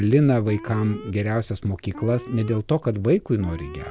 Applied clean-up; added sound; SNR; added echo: none; Alarm; 19 dB; none.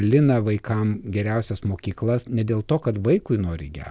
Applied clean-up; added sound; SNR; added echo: none; none; none; none.